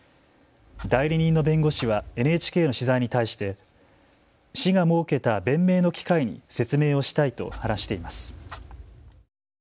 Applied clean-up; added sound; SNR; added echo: none; Clock; 17 dB; none.